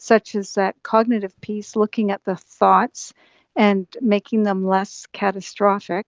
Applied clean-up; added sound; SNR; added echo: none; none; none; none.